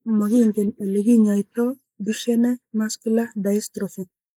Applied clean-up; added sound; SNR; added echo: neural mask model Resemble Enhance denoiser.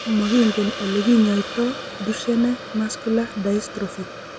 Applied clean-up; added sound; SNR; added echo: none; Hiss; 11 dB; none.